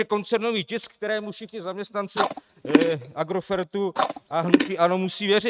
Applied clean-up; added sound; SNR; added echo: neural mask model RNNoise.